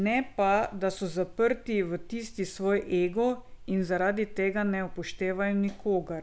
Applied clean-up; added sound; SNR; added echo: none; none; none; none.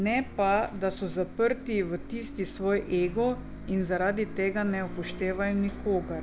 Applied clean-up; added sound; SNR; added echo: none; Bus; 13 dB; none.